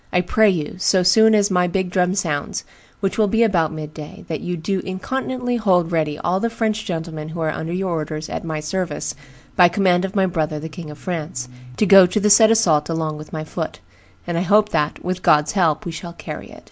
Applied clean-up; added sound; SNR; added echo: none; none; none; none.